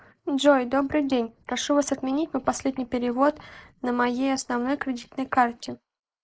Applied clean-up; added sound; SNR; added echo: neural mask model Resemble Enhance denoiser.